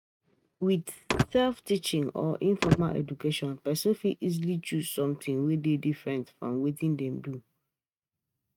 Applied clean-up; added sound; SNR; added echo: neural mask model RNNoise.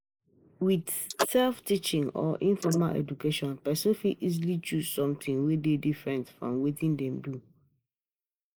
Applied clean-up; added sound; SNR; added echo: neural mask model Resemble Enhance denoiser.